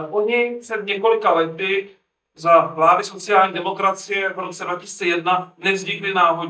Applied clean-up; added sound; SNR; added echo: neural mask model DeepFilterNet 3.